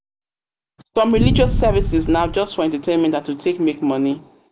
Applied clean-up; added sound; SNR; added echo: none; Boom; 1 dB; none.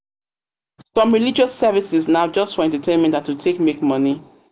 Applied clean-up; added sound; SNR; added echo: none; none; none; none.